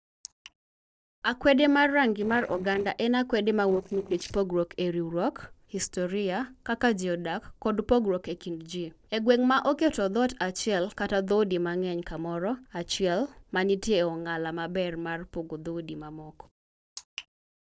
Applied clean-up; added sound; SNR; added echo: neural separator model SepFormer DNS4.